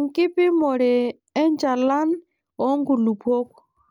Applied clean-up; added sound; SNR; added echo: none; none; none; none.